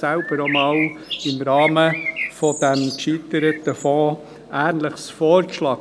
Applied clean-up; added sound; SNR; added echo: none; Bird; 8 dB; none.